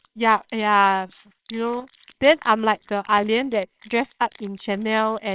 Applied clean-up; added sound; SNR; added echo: neural separator model SepFormer WHAMR!.